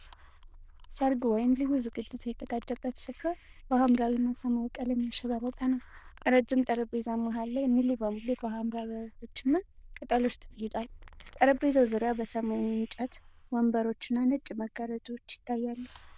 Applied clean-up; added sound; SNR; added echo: neural diffusion model UNIVERSE++.